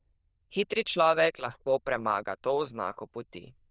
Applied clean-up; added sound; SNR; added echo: neural diffusion model UNIVERSE++.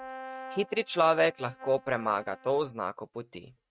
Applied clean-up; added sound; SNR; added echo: neural mask model RNNoise.